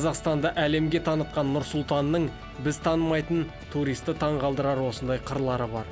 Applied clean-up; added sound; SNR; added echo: none; none; none; none.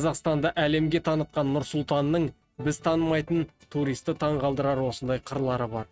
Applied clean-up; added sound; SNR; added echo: neural mask model RNNoise.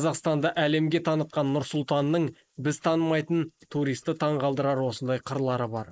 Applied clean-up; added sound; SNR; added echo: neural mask model Resemble Enhance denoiser.